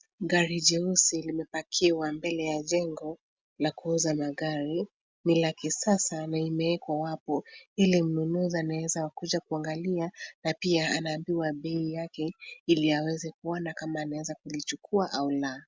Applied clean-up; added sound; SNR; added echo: none; none; none; none.